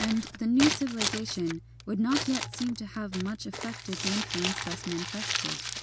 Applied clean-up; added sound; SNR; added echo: none; Crumpling, crinkling; 4 dB; none.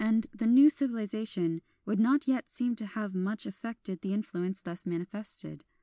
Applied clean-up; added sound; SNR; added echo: none; none; none; none.